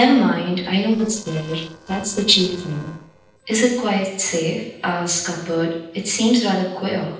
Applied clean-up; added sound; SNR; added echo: neural separator model SepFormer DNS4.